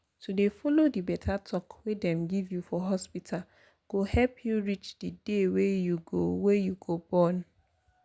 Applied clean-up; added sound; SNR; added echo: none; none; none; none.